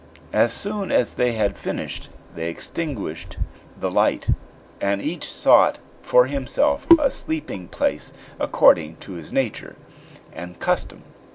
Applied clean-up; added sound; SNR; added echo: none; none; none; none.